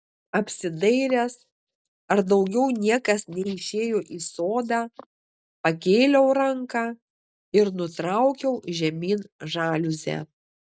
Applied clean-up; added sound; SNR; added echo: none; none; none; none.